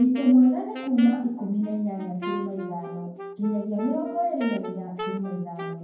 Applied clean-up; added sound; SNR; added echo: none; Wind instrument, woodwind instrument; 12 dB; reverberation time 0.9 s.